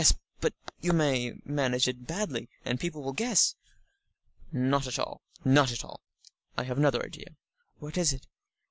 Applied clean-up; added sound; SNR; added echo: none; none; none; none.